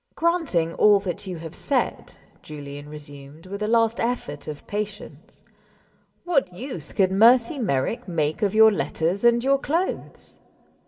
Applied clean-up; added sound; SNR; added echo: none; none; none; reverberation time 0.3 s.